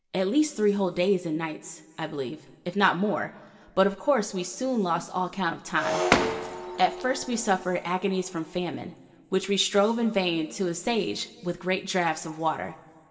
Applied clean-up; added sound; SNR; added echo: none; Shatter; 4 dB; reverberation time 1.3 s.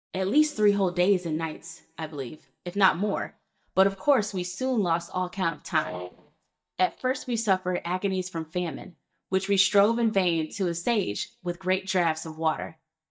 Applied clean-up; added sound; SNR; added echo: neural mask model DeepFilterNet 3.